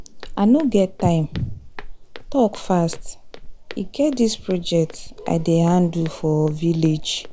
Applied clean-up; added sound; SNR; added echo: none; Walk, footsteps; 13 dB; none.